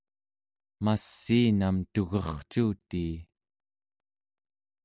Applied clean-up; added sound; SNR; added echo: none; none; none; none.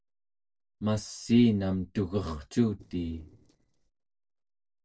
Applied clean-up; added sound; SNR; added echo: neural separator model SepFormer DNS4.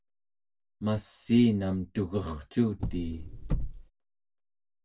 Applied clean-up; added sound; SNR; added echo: none; Car; 2 dB; reverberation time 0.1 s.